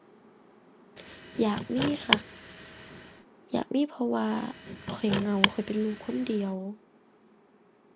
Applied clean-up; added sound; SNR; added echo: none; Car; 2 dB; none.